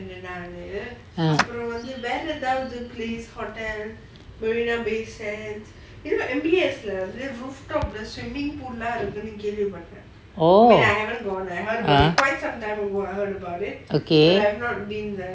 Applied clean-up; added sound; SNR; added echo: none; Clapping; 8 dB; none.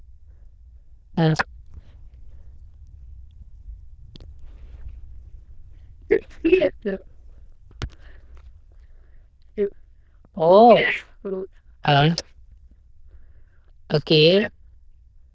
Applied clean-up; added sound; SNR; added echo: neural diffusion model UNIVERSE++.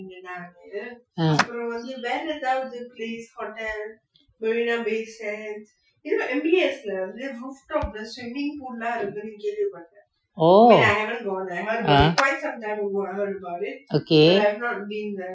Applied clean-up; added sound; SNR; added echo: classical method Wiener filter.